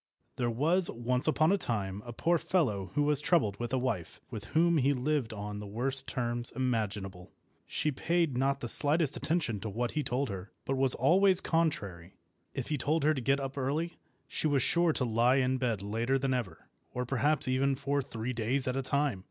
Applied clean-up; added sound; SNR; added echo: none; none; none; none.